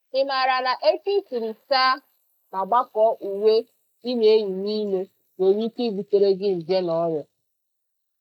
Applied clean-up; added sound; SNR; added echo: neural mask model Resemble Enhance denoiser.